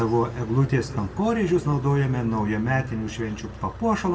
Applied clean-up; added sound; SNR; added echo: none; Motor vehicle (road); 15 dB; reverberation time 1.0 s.